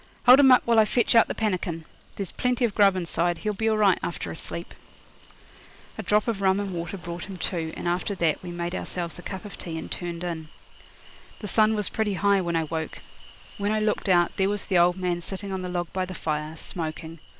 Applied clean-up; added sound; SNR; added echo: none; Insect; 20 dB; none.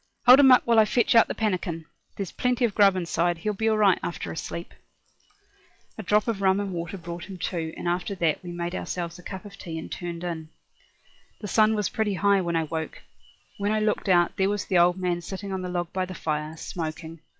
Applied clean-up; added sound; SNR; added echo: classical method log-MMSE.